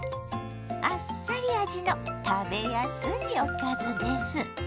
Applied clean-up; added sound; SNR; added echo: none; none; none; none.